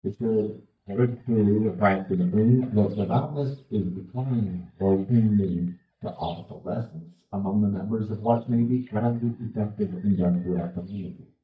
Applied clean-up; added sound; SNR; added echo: neural mask model DeepFilterNet 3.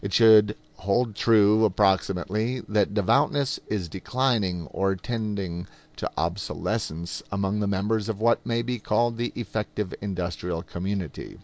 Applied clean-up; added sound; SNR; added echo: none; none; none; none.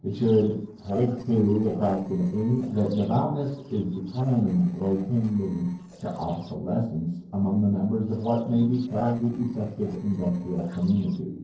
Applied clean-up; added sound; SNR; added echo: neural separator model SepFormer DNS4.